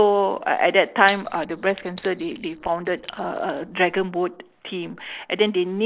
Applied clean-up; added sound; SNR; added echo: neural separator model SepFormer DNS4.